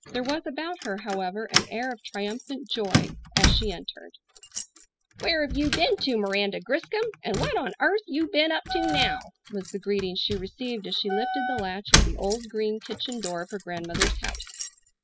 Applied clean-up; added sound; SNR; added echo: classical method spectral subtraction.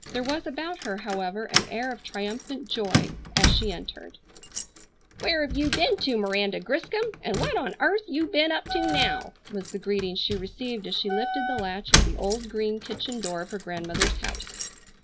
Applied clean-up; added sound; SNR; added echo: none; Wind instrument, woodwind instrument + Keys jangling; 1 dB; none.